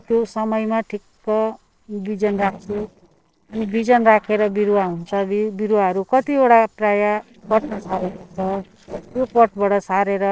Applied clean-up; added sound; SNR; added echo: neural separator model SepFormer DNS4.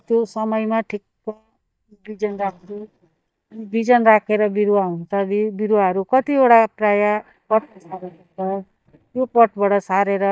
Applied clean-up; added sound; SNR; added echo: neural mask model DeepFilterNet 3.